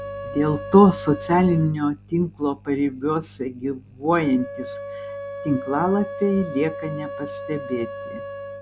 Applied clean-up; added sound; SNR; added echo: none; Wind instrument, woodwind instrument; 12 dB; none.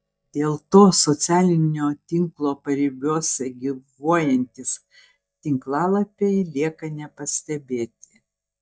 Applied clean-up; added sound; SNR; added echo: neural mask model DeepFilterNet 3.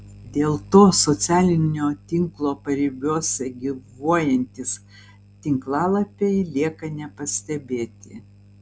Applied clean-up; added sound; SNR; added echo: none; none; none; none.